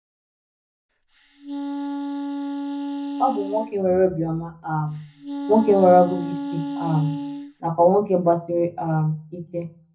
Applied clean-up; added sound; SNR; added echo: none; Wind instrument, woodwind instrument; 7 dB; reverberation time 0.4 s.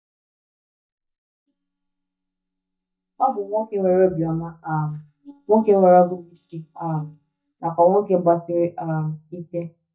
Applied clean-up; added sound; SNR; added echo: neural mask model DeepFilterNet 3.